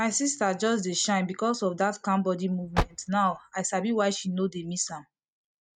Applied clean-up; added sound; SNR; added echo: neural mask model RNNoise.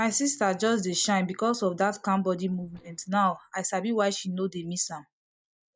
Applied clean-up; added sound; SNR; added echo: neural mask model DeepFilterNet 3.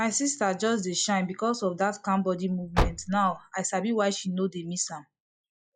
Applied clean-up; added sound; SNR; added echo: classical method log-MMSE.